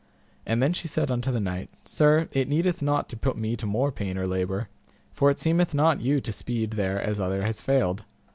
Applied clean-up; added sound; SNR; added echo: none; none; none; none.